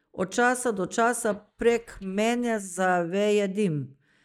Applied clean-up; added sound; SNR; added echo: neural mask model DeepFilterNet 3.